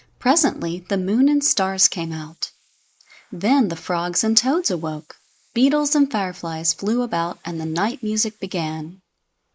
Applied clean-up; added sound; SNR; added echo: neural mask model Resemble Enhance denoiser.